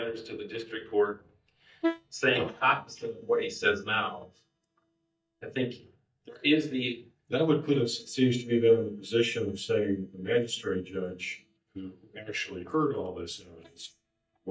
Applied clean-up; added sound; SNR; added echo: neural mask model DeepFilterNet 3.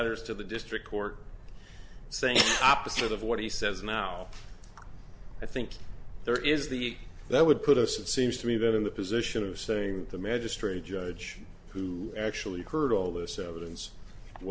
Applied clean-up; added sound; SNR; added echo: none; none; none; none.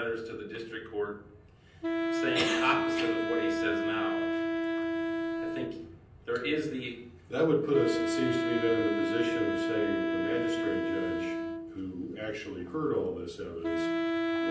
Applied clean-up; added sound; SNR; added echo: none; Wind instrument, woodwind instrument; -1 dB; reverberation time 0.6 s.